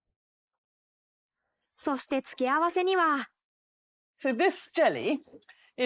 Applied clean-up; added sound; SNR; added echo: neural mask model Resemble Enhance denoiser.